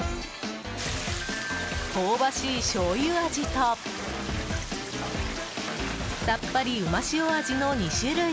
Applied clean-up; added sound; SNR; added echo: none; none; none; none.